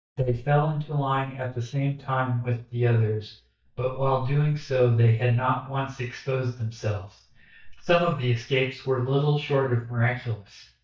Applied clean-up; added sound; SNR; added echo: neural mask model DeepFilterNet 3.